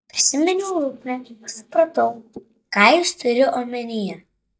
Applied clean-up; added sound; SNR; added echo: neural mask model DeepFilterNet 3.